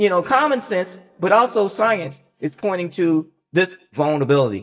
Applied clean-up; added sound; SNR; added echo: neural mask model DeepFilterNet 3.